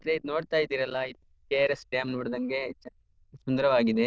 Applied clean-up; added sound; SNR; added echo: neural diffusion model UNIVERSE++.